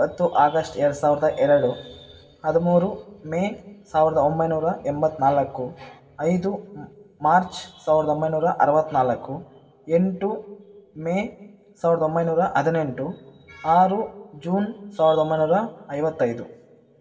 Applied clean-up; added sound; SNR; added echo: none; none; none; reverberation time 1.5 s.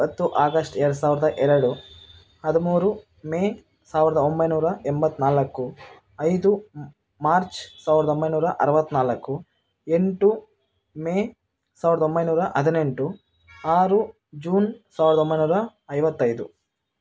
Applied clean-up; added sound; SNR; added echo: none; none; none; none.